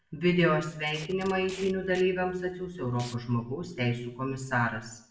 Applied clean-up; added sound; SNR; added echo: none; Packing tape, duct tape; 20 dB; reverberation time 0.7 s.